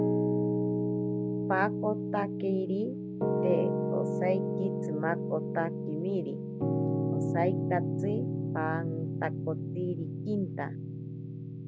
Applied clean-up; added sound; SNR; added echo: none; Piano; -3 dB; none.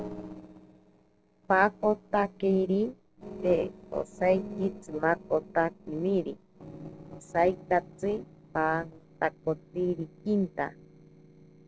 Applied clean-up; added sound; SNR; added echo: neural separator model SepFormer DNS4.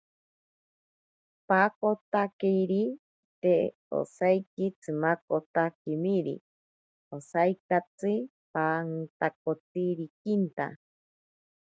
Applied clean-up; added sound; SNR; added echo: none; none; none; none.